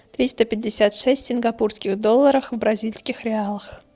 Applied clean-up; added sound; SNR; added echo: none; none; none; none.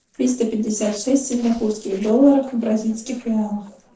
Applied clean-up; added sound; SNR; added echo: neural separator model SepFormer DNS4.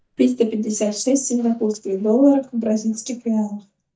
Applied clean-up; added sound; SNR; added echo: neural mask model DeepFilterNet 3.